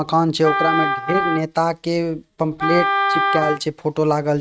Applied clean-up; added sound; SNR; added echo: neural mask model RNNoise.